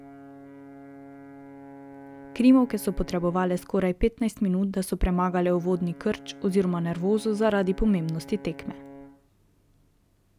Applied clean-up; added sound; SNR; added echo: none; Brass instrument; 19 dB; none.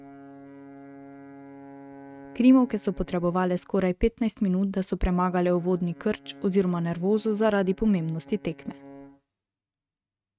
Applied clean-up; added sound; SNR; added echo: neural mask model RNNoise.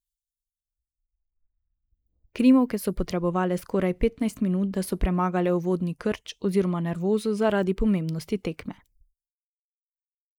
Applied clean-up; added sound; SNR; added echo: neural mask model Resemble Enhance denoiser.